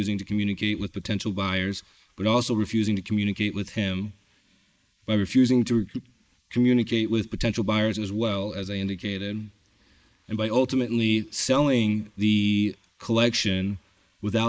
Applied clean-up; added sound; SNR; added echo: neural mask model Resemble Enhance denoiser.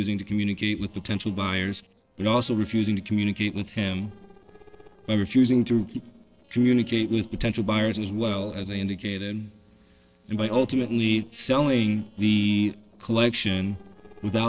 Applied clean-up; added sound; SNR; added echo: neural separator model SepFormer DNS4.